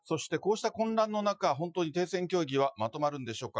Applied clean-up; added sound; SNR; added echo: classical method Wiener filter.